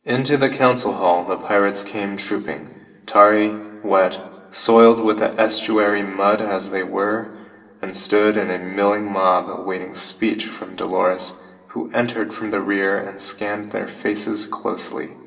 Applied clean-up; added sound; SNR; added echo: none; none; none; reverberation time 2.9 s.